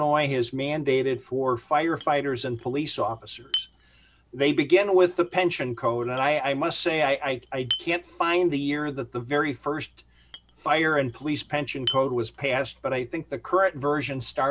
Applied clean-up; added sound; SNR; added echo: none; Chink, clink; 16 dB; none.